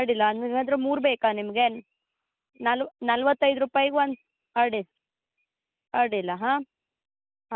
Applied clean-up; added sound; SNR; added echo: none; none; none; none.